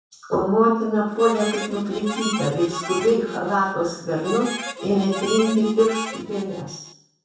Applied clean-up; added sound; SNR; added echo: none; Harmonica; 10 dB; reverberation time 0.7 s.